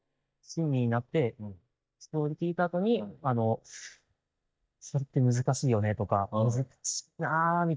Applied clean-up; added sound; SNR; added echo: neural mask model DeepFilterNet 3.